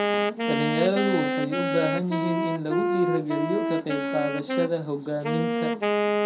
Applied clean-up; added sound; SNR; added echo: none; Wind instrument, woodwind instrument; -2 dB; reverberation time 0.2 s.